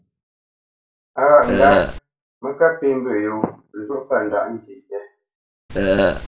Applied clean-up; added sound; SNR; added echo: none; Burping, eructation; -4 dB; reverberation time 0.3 s.